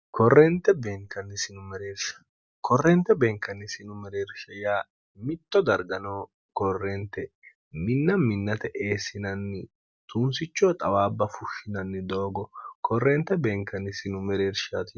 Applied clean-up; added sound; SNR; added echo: none; none; none; none.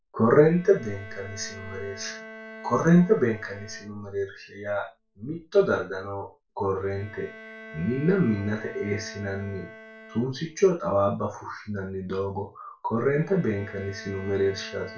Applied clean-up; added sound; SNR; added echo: none; Bowed string instrument; 19 dB; reverberation time 0.3 s.